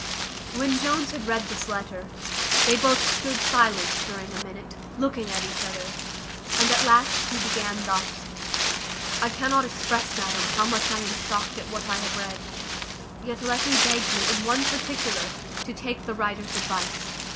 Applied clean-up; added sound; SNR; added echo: none; Wind; 0 dB; none.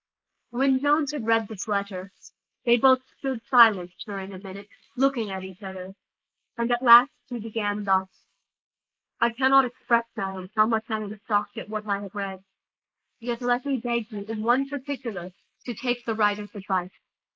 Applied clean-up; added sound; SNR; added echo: neural mask model Resemble Enhance denoiser.